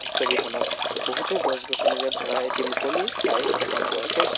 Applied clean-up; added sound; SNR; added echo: none; Drip / Trickle, dribble / Bathtub (filling or washing); -5 dB; none.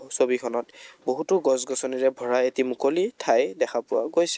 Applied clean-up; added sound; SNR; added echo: none; none; none; none.